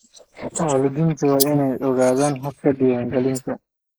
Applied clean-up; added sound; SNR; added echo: neural mask model Resemble Enhance denoiser.